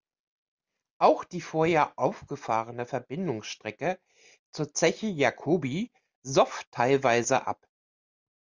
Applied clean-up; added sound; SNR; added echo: none; none; none; none.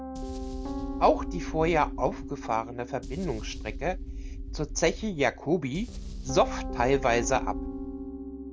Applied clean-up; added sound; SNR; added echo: none; Boom + Piano; 6 dB; none.